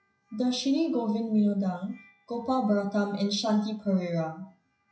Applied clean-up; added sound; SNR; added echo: classical method WPE with log-MMSE.